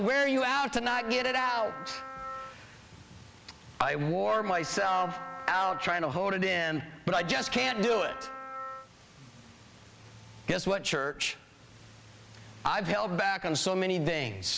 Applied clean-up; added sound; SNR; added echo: none; Wind instrument, woodwind instrument; 12 dB; none.